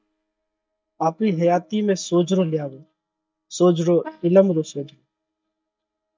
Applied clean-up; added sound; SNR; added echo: neural mask model DeepFilterNet 3.